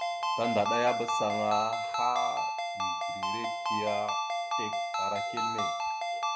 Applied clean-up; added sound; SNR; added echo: none; Ringtone; -3 dB; none.